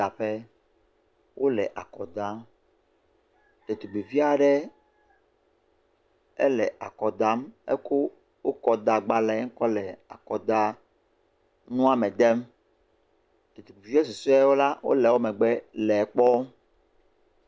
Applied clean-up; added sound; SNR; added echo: none; none; none; none.